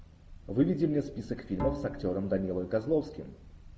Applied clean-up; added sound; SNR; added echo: none; Bowed string instrument; 8 dB; none.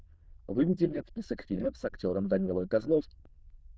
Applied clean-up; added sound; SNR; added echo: neural diffusion model UNIVERSE++.